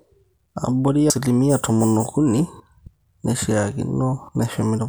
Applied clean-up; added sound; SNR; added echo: none; none; none; none.